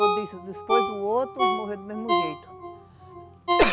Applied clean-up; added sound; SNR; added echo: none; Ringtone; -2 dB; none.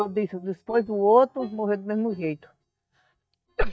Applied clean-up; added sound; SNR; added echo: neural mask model DeepFilterNet 3.